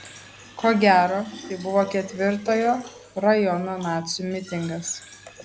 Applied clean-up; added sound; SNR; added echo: none; Fill (with liquid); 18 dB; none.